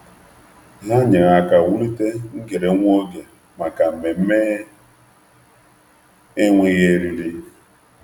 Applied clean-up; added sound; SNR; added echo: none; none; none; none.